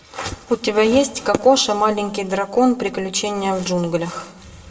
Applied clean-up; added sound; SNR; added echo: none; none; none; reverberation time 0.8 s.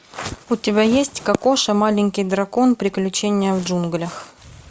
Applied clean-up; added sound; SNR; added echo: none; none; none; none.